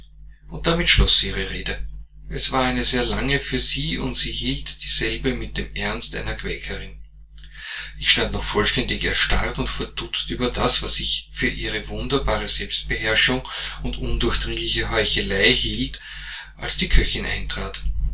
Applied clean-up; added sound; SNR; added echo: none; none; none; reverberation time 0.2 s.